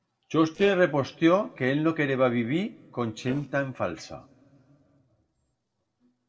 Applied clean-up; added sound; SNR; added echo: neural separator model SepFormer DNS4.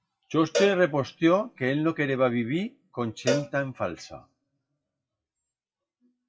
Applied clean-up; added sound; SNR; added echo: classical method WPE with log-MMSE.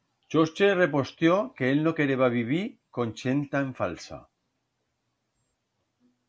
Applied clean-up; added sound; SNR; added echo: none; none; none; none.